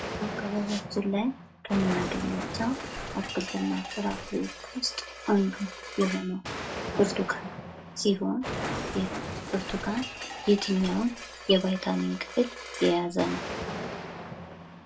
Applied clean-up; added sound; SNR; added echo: none; Explosion; 7 dB; reverberation time 0.2 s.